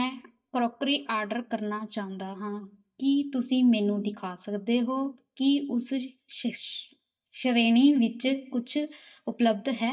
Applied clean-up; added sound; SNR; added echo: neural mask model DeepFilterNet 3.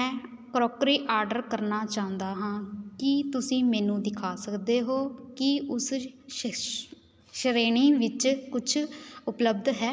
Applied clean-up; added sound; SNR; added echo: none; none; none; none.